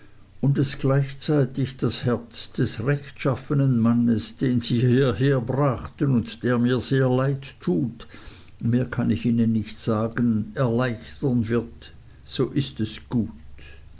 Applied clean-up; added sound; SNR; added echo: none; none; none; none.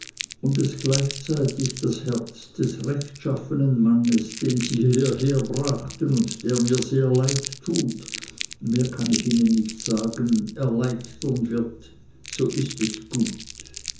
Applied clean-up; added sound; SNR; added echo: none; Crumpling, crinkling; 13 dB; reverberation time 0.6 s.